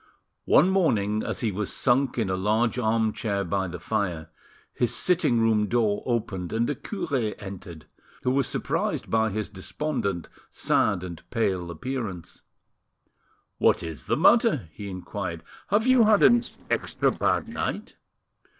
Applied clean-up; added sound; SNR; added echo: neural separator model SepFormer DNS4.